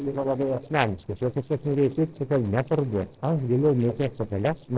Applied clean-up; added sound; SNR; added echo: neural separator model SepFormer DNS4.